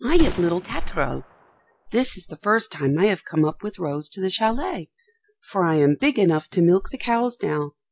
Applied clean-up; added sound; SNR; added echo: none; Gunshot, gunfire; 15 dB; none.